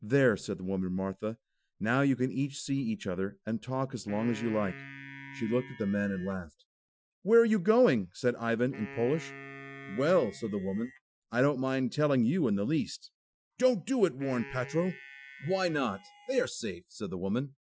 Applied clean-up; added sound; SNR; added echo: classical method Wiener filter.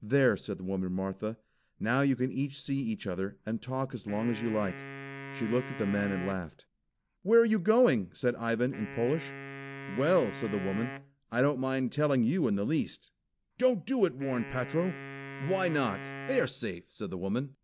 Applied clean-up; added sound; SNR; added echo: none; Wind instrument, woodwind instrument; 13 dB; none.